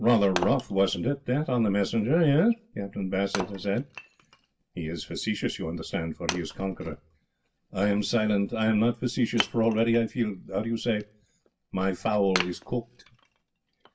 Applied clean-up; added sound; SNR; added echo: none; Wood; 13 dB; reverberation time 0.2 s.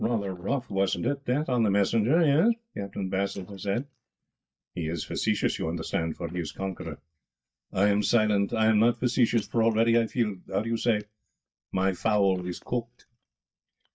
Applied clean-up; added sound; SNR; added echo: neural mask model DeepFilterNet 3.